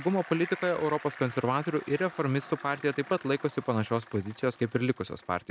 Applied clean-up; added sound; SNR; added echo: none; Bicycle; 18 dB; none.